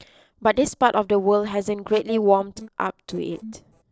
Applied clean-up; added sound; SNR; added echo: neural separator model SepFormer DNS4.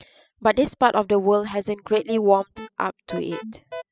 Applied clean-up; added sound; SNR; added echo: classical method spectral subtraction.